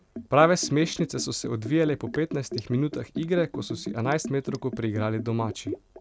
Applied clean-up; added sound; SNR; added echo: none; Liquid; 11 dB; none.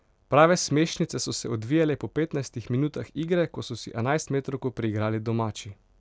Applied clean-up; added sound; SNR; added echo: none; none; none; none.